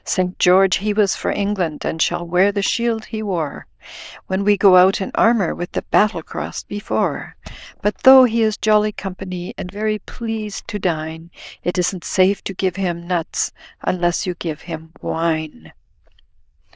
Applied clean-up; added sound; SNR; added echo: neural diffusion model UNIVERSE++.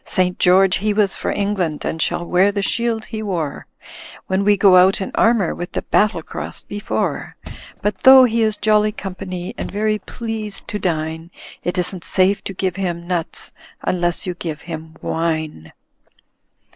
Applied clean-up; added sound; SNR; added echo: neural mask model Resemble Enhance denoiser.